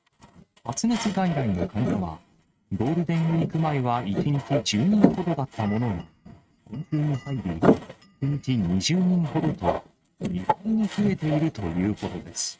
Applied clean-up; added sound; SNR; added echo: neural mask model RNNoise.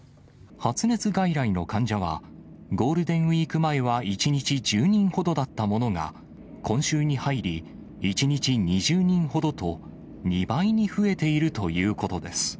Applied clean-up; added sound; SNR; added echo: none; none; none; none.